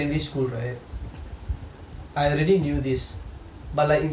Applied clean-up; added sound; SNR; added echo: none; none; none; none.